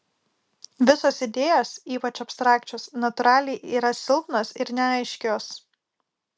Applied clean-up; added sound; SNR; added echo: none; none; none; none.